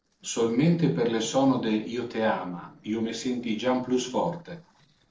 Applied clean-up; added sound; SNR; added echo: neural separator model SepFormer DNS4.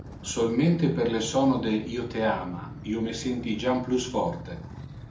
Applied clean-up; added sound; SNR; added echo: none; Motorcycle; 13 dB; reverberation time 0.4 s.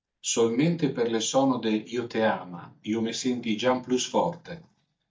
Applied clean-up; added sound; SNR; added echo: neural mask model DeepFilterNet 3.